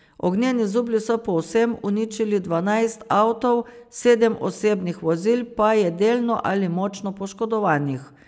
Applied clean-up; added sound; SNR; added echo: none; none; none; none.